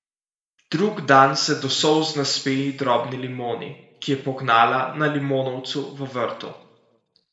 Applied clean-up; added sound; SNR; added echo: none; none; none; reverberation time 0.7 s.